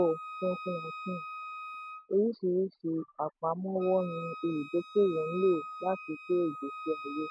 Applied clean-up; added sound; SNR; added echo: none; Wind instrument, woodwind instrument; 12 dB; none.